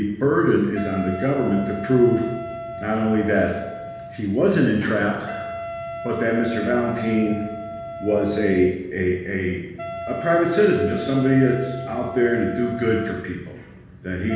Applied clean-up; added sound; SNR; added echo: none; Wind instrument, woodwind instrument; 12 dB; reverberation time 1.1 s.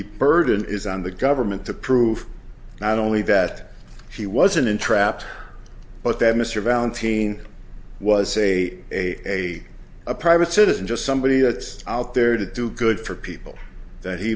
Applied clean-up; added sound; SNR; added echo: none; none; none; none.